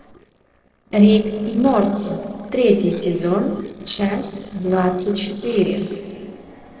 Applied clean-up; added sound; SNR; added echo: neural separator model SepFormer DNS4.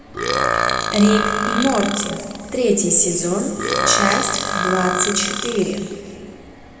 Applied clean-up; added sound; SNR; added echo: none; Burping, eructation; 2 dB; reverberation time 2.1 s.